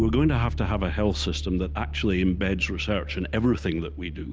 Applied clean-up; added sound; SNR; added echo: none; Bass guitar; 6 dB; none.